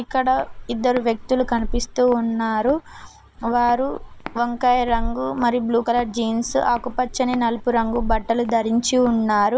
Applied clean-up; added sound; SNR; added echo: none; Walk, footsteps; 11 dB; none.